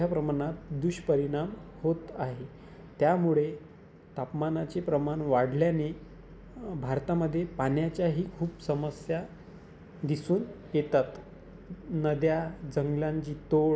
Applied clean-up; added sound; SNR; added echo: none; none; none; none.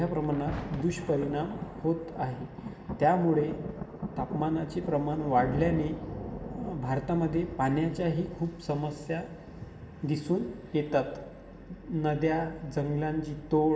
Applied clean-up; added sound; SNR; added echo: none; Thunder; 12 dB; reverberation time 2.7 s.